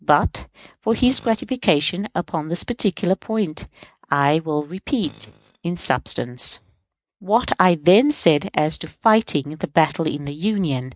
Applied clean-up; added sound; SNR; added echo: neural mask model RNNoise.